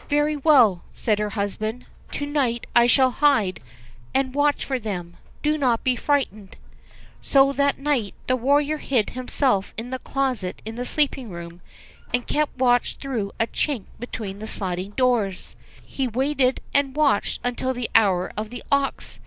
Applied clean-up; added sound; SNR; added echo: none; Buzz; 17 dB; none.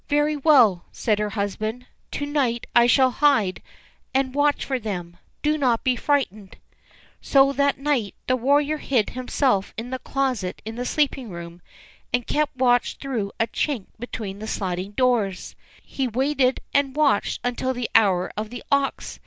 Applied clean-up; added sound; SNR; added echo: none; none; none; none.